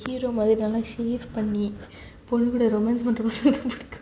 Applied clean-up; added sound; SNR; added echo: none; none; none; none.